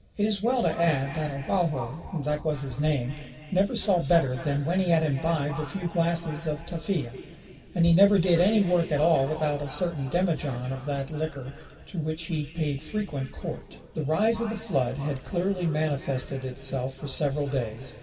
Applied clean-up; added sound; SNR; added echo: none; none; none; reverberation time 2.9 s.